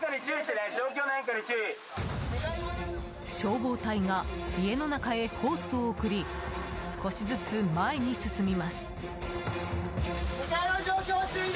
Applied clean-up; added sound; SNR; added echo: none; none; none; none.